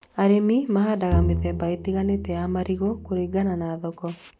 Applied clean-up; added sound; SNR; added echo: none; Bowed string instrument; 5 dB; none.